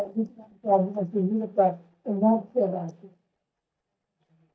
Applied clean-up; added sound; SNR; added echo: neural mask model DeepFilterNet 3.